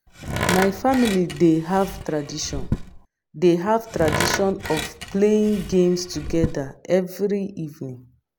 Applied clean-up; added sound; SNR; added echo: none; Tools; 7 dB; none.